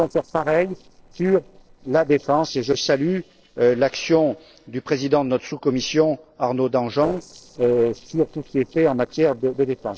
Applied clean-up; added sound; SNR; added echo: neural separator model SepFormer DNS4.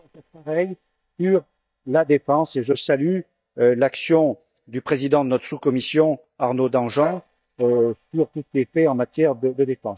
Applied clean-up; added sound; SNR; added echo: neural mask model DeepFilterNet 3.